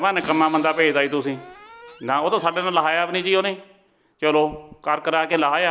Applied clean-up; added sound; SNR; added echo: none; Cupboard open or close; 20 dB; none.